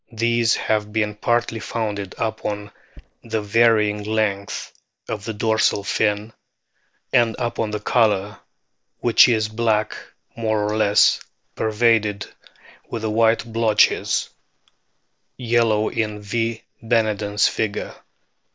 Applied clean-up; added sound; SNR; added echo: neural mask model DeepFilterNet 3.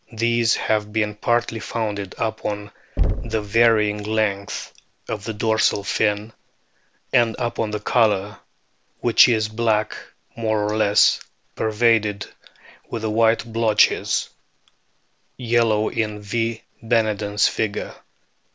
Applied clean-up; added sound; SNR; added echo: none; Knock; 5 dB; none.